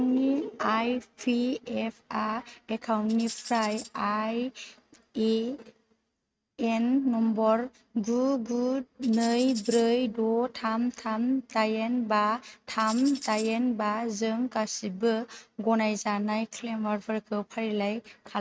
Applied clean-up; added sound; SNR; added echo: neural mask model RNNoise.